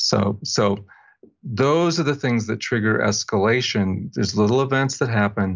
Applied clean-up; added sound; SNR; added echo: none; none; none; none.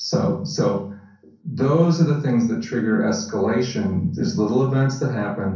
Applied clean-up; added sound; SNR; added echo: none; none; none; reverberation time 0.6 s.